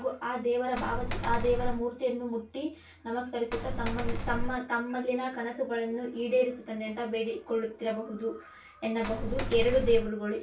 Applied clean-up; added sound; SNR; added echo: none; Coin (dropping); 0 dB; reverberation time 0.2 s.